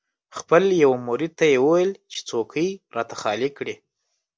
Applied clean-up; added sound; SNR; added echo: none; none; none; none.